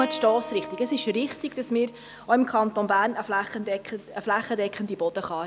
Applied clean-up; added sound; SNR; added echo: none; Keyboard (musical); 16 dB; none.